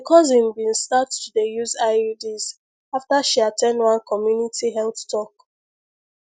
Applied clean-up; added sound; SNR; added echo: none; none; none; none.